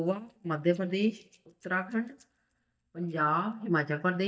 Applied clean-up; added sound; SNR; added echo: neural mask model DeepFilterNet 3.